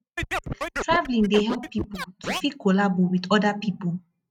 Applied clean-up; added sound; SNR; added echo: neural mask model RNNoise.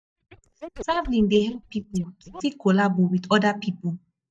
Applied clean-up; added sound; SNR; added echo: neural mask model DeepFilterNet 3.